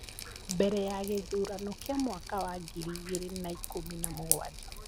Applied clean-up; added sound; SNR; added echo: none; Drip; 5 dB; none.